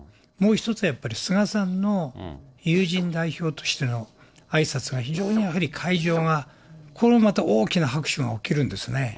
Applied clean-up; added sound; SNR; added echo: neural separator model SepFormer DNS4.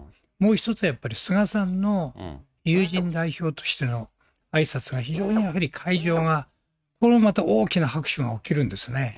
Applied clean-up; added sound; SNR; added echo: neural mask model RNNoise.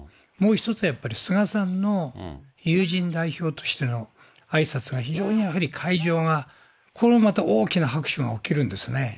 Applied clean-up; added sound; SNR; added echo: neural mask model Resemble Enhance denoiser.